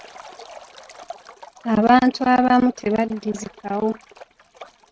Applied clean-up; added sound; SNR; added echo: neural mask model RNNoise.